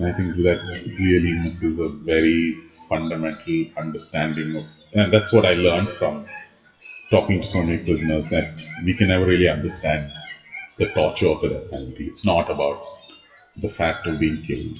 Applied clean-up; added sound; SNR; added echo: classical method WPE with log-MMSE.